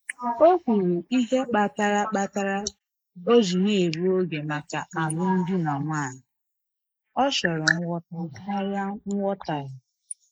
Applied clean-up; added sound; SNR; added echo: neural mask model Resemble Enhance denoiser.